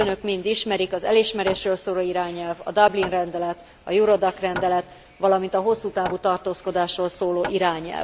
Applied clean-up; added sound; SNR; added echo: none; Hammer; 16 dB; none.